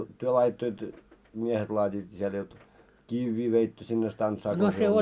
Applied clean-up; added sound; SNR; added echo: none; none; none; none.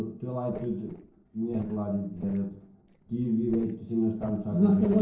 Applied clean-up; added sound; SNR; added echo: neural separator model SepFormer DNS4.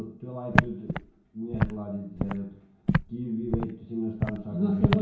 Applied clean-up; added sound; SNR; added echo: none; Walk, footsteps; -2 dB; reverberation time 0.5 s.